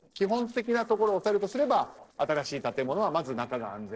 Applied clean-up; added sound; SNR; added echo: neural separator model SepFormer DNS4.